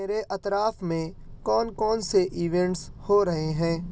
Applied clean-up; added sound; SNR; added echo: none; none; none; none.